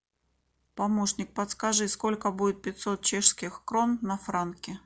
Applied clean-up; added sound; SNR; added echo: none; none; none; none.